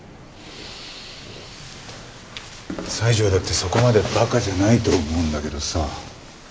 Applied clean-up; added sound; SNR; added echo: none; none; none; none.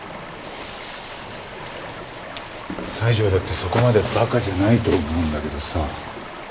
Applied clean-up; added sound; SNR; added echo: none; Stream; 13 dB; none.